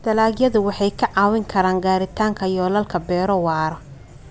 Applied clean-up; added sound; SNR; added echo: none; none; none; none.